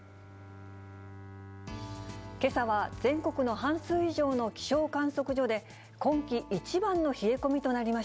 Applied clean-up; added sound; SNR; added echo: none; Bowed string instrument; 18 dB; none.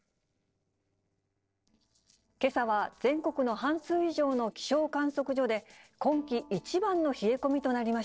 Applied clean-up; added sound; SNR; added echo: neural separator model SepFormer DNS4.